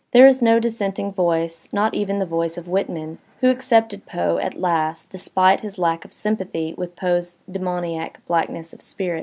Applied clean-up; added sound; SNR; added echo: none; none; none; none.